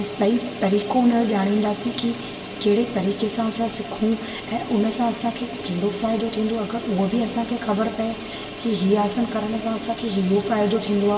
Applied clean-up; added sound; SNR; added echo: none; none; none; reverberation time 1.1 s.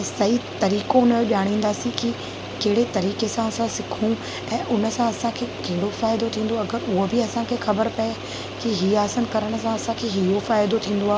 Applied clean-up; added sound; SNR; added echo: none; none; none; none.